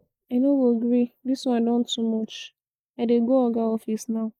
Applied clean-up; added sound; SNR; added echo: neural mask model Resemble Enhance denoiser.